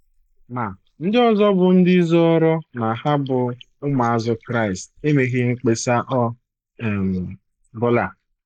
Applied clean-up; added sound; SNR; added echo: neural mask model Resemble Enhance denoiser.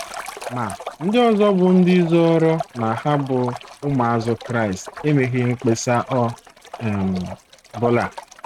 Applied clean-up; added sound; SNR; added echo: neural mask model RNNoise.